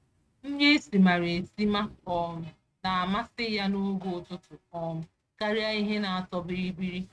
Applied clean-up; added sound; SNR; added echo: neural mask model RNNoise.